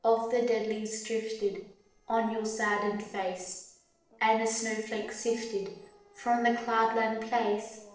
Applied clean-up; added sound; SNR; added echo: neural separator model SepFormer DNS4.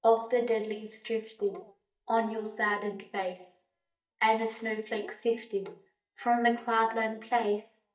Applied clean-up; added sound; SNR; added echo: neural mask model DeepFilterNet 3.